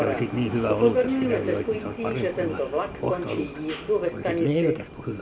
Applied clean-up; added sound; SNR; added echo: none; Subway, metro, underground; -2 dB; none.